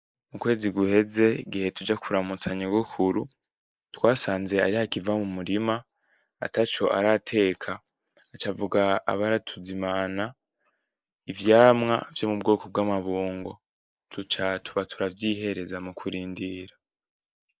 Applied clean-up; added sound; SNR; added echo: neural mask model Resemble Enhance denoiser.